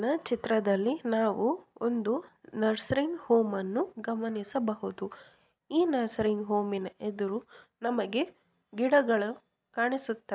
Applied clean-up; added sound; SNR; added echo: none; none; none; none.